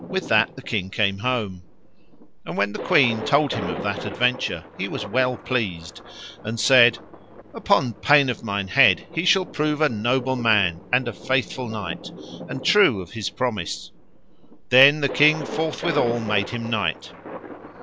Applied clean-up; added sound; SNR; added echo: none; Thunder; 13 dB; none.